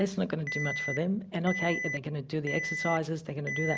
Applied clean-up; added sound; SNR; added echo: none; Alarm; 5 dB; none.